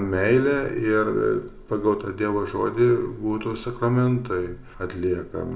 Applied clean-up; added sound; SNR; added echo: none; none; none; reverberation time 0.6 s.